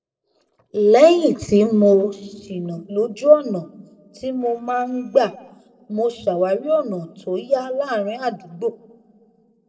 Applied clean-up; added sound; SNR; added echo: neural separator model SepFormer DNS4.